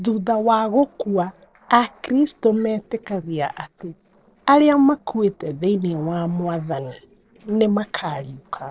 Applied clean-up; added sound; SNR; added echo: neural separator model SepFormer DNS4.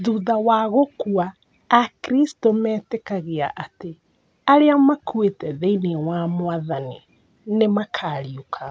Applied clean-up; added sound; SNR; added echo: none; none; none; none.